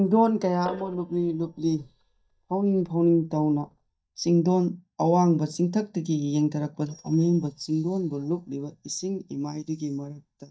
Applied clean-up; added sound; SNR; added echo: neural mask model DeepFilterNet 3.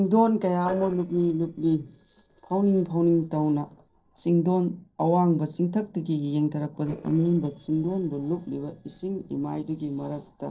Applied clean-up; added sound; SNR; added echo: neural separator model SepFormer DNS4.